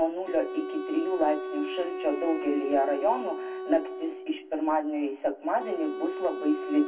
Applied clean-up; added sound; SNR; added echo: none; Wind instrument, woodwind instrument; 8 dB; reverberation time 0.1 s.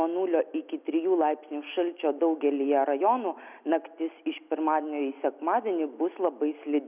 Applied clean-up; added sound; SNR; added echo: none; none; none; none.